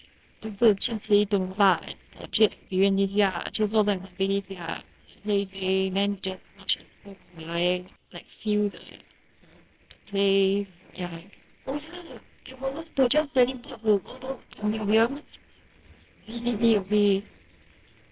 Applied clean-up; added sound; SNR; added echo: neural separator model SepFormer WHAMR!.